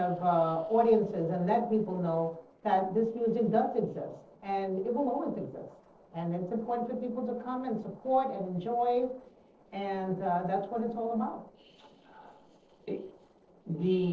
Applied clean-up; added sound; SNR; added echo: neural separator model SepFormer DNS4.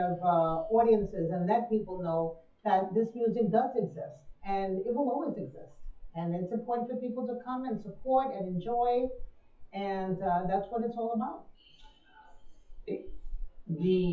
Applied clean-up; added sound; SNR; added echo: classical method WPE with log-MMSE.